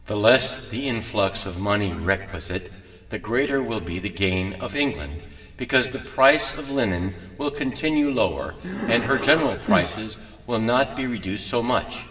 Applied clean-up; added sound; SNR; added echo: none; Breathing; 3 dB; reverberation time 2.8 s.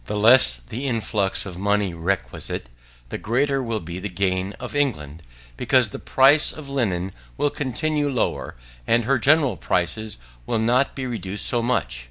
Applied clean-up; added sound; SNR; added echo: none; none; none; none.